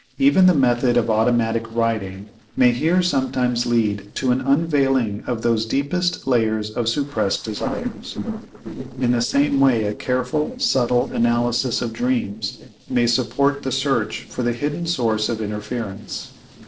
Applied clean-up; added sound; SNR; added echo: neural separator model SepFormer DNS4.